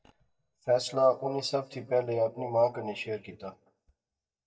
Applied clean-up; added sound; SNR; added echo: neural mask model DeepFilterNet 3.